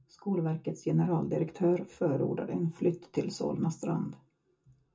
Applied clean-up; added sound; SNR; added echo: none; none; none; reverberation time 0.2 s.